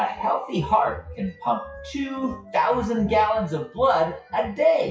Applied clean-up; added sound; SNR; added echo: classical method WPE with log-MMSE.